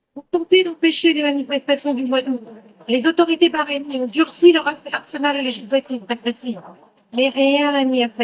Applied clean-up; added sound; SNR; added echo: neural mask model DeepFilterNet 3.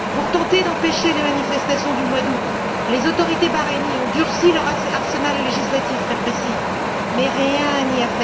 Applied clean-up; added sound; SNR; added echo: none; Wind; 0 dB; reverberation time 0.8 s.